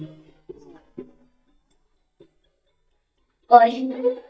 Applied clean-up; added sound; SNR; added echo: neural mask model DeepFilterNet 3.